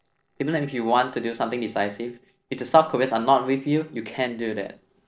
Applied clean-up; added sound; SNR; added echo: neural separator model SepFormer DNS4.